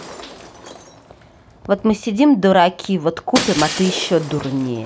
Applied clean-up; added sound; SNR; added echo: none; Shatter; 12 dB; none.